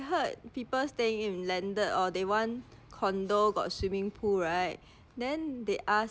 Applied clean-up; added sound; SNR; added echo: none; none; none; none.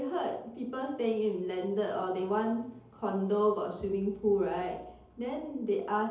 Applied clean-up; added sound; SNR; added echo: none; none; none; reverberation time 2.2 s.